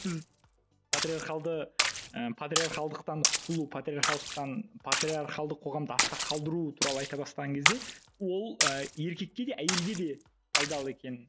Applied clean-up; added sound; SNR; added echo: none; Splash, splatter; -1 dB; none.